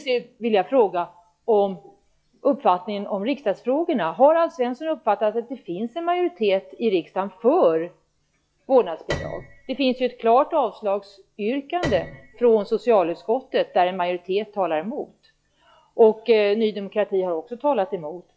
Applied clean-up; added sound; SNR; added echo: classical method log-MMSE.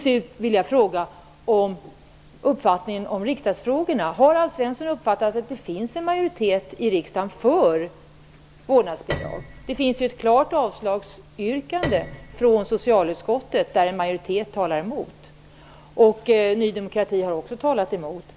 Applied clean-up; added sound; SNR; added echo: none; Piano; 13 dB; none.